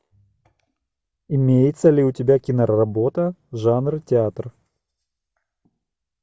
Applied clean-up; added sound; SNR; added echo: none; none; none; none.